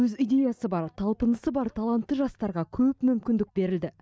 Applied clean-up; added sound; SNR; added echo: neural mask model DeepFilterNet 3.